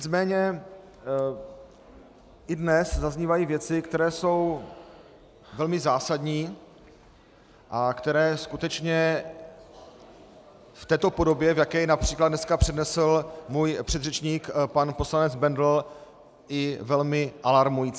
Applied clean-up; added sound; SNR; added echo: none; none; none; none.